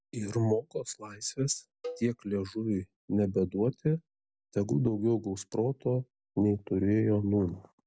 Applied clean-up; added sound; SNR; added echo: none; Cowbell; 17 dB; none.